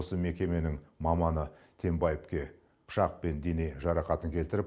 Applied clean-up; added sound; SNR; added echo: none; none; none; none.